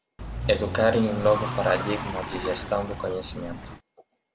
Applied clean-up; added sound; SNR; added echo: none; Car; 7 dB; none.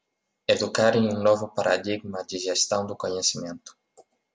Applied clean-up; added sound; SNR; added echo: none; none; none; none.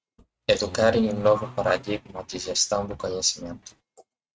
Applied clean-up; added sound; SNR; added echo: neural mask model RNNoise.